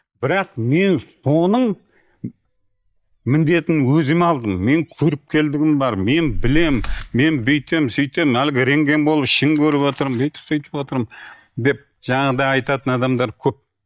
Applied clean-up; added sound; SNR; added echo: neural mask model DeepFilterNet 3.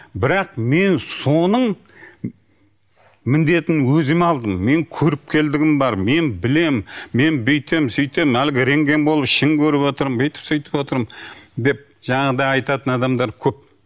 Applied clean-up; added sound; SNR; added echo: none; none; none; none.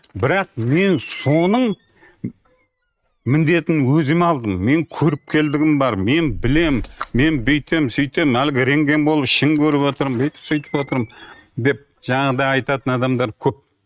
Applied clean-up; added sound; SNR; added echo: neural mask model RNNoise.